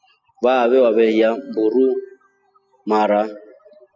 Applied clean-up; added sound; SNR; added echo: classical method spectral subtraction.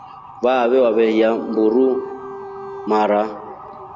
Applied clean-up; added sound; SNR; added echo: none; Bowed string instrument + Motor vehicle (road) / Siren; 16 dB; none.